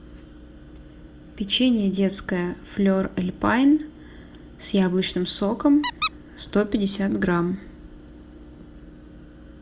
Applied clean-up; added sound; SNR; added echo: none; Squeak; 9 dB; reverberation time 0.3 s.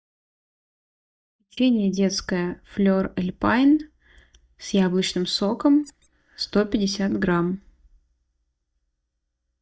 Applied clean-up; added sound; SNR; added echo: neural mask model DeepFilterNet 3.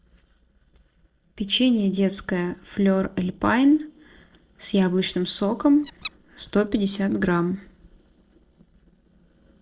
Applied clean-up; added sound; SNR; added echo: neural separator model SepFormer DNS4.